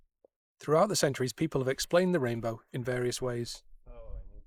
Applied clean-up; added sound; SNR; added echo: neural mask model Resemble Enhance denoiser.